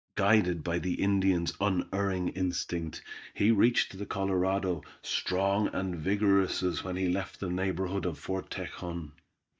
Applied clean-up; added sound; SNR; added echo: neural mask model DeepFilterNet 3.